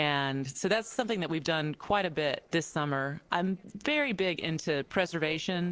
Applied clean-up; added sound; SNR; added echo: neural separator model SepFormer DNS4.